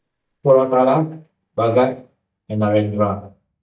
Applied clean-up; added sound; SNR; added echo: neural mask model DeepFilterNet 3.